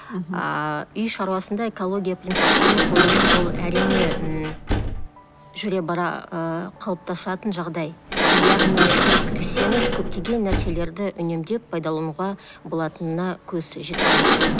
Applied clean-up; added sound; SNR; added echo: none; Sliding door; -3 dB; none.